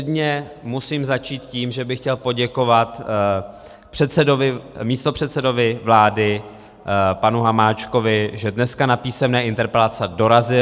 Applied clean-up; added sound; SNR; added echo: none; none; none; none.